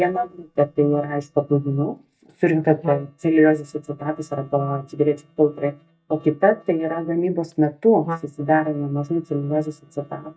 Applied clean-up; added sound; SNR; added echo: neural mask model DeepFilterNet 3.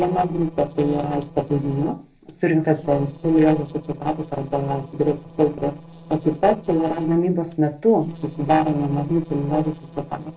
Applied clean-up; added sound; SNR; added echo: neural separator model SepFormer DNS4.